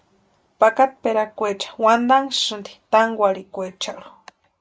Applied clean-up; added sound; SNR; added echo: none; none; none; none.